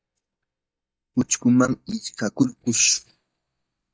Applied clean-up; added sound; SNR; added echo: neural mask model DeepFilterNet 3.